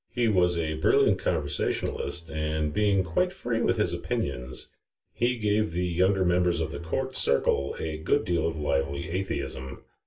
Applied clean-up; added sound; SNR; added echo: none; Bowed string instrument; 15 dB; reverberation time 0.2 s.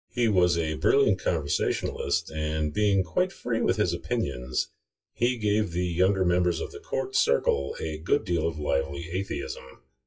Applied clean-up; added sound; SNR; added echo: classical method WPE with log-MMSE.